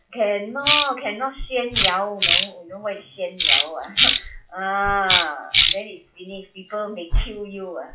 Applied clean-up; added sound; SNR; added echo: classical method WPE with log-MMSE.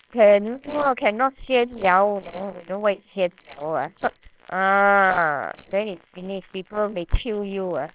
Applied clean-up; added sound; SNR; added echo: neural separator model SepFormer WHAMR!.